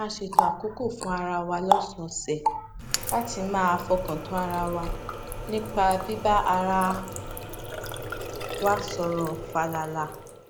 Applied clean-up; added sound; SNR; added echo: none; Water tap, faucet; 3 dB; none.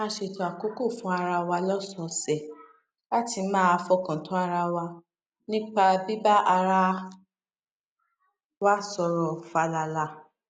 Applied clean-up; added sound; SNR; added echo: none; none; none; none.